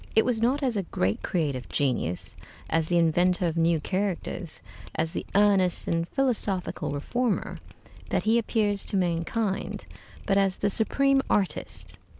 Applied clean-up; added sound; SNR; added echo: none; Mechanisms; 17 dB; none.